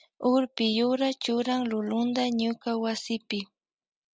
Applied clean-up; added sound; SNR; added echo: none; none; none; none.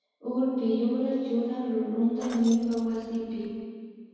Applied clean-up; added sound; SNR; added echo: none; Keys jangling; 19 dB; reverberation time 2.2 s.